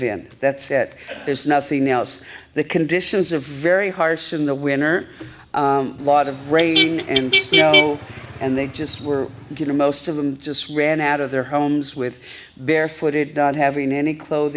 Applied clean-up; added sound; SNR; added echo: none; Motor vehicle (road); 2 dB; none.